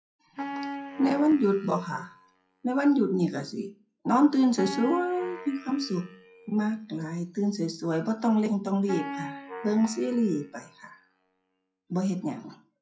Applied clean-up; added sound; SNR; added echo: classical method WPE with log-MMSE.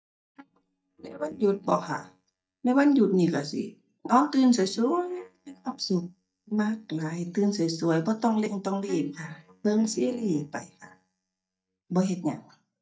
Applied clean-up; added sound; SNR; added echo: neural mask model DeepFilterNet 3.